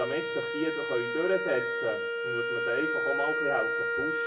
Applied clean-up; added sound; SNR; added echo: none; Wind instrument, woodwind instrument; -2 dB; reverberation time 0.3 s.